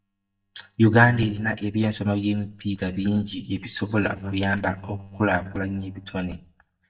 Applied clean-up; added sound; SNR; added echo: neural mask model DeepFilterNet 3.